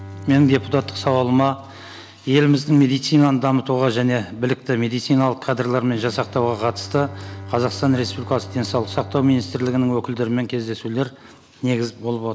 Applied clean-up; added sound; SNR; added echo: none; Bowed string instrument; 18 dB; none.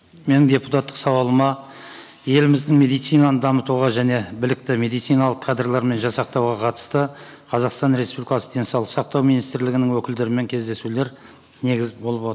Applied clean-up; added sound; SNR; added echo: none; none; none; none.